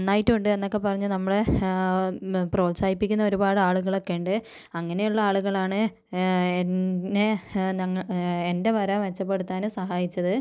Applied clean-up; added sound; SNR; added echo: none; none; none; none.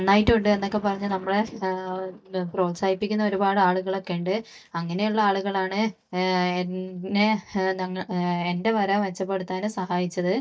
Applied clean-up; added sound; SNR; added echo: neural mask model DeepFilterNet 3.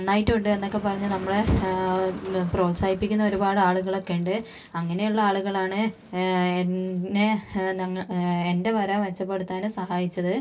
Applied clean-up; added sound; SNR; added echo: none; Motor vehicle (road); 19 dB; reverberation time 0.2 s.